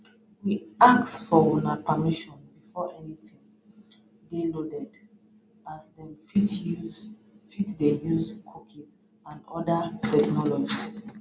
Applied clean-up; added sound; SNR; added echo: none; none; none; none.